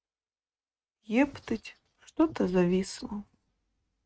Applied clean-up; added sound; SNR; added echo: neural mask model RNNoise.